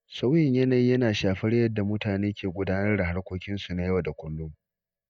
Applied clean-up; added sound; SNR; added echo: neural mask model DeepFilterNet 3.